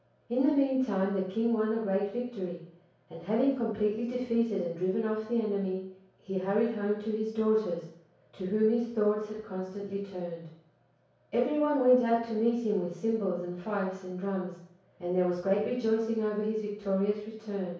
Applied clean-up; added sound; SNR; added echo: none; none; none; reverberation time 0.6 s.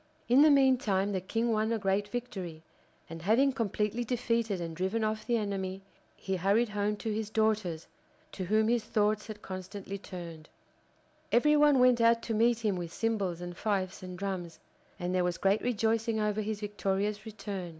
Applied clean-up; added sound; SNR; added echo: none; none; none; none.